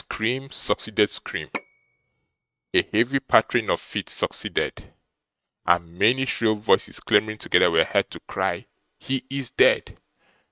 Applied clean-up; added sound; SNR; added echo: neural mask model RNNoise.